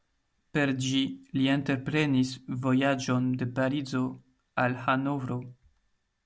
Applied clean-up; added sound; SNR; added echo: none; none; none; none.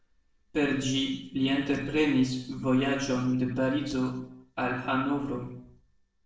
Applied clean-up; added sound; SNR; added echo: neural separator model SepFormer DNS4.